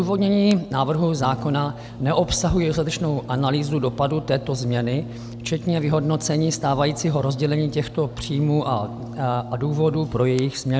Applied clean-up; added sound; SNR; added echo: none; Brass instrument; 14 dB; none.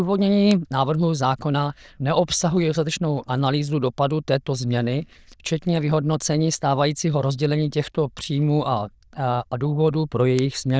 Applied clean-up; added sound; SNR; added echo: neural diffusion model UNIVERSE++.